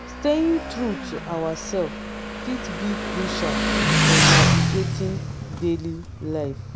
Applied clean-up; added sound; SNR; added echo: none; Motorcycle; -4 dB; none.